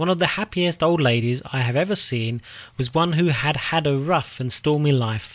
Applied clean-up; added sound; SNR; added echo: none; none; none; none.